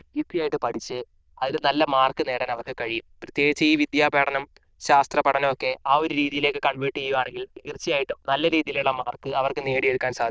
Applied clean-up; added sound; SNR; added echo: neural diffusion model UNIVERSE++.